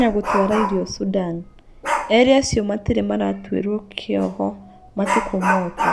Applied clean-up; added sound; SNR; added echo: none; Dog; 6 dB; none.